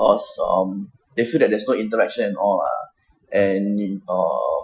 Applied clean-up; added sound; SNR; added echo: classical method Wiener filter.